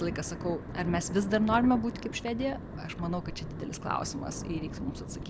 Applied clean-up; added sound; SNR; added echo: none; Thunder; 7 dB; none.